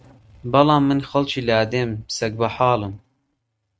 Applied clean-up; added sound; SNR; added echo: neural mask model RNNoise.